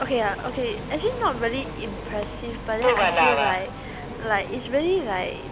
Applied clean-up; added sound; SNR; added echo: none; Subway, metro, underground; 1 dB; none.